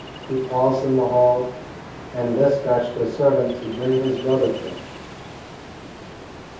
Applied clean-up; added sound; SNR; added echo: none; Ocean; 15 dB; reverberation time 0.6 s.